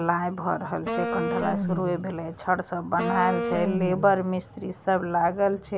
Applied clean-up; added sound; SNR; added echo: none; Wind instrument, woodwind instrument; 4 dB; none.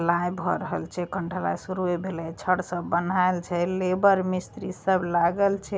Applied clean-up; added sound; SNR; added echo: none; none; none; none.